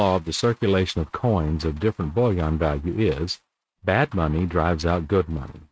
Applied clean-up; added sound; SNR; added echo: neural mask model RNNoise.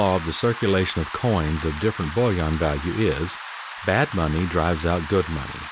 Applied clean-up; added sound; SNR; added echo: none; Rain; 12 dB; none.